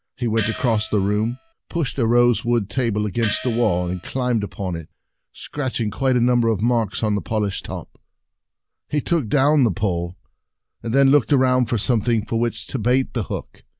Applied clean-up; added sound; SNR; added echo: none; Gong; 12 dB; none.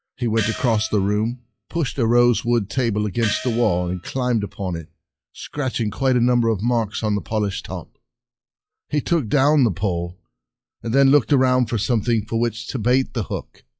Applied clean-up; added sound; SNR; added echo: classical method log-MMSE.